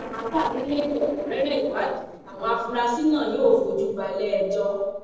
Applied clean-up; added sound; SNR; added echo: neural separator model SepFormer DNS4.